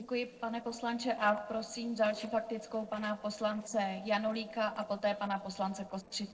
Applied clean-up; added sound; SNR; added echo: neural separator model SepFormer DNS4.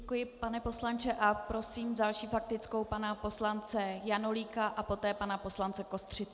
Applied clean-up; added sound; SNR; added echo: none; none; none; none.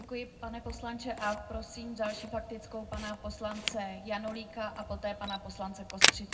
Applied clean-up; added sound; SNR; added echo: none; Camera; -1 dB; reverberation time 0.3 s.